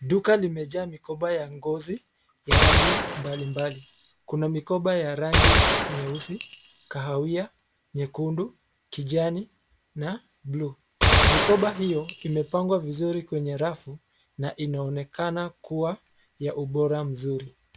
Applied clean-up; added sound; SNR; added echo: none; Gunshot, gunfire; -4 dB; none.